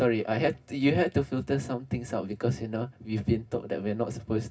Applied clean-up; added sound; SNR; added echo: none; none; none; reverberation time 0.4 s.